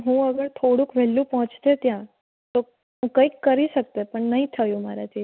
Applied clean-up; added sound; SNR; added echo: none; none; none; none.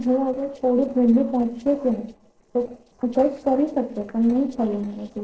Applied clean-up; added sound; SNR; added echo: neural separator model SepFormer DNS4.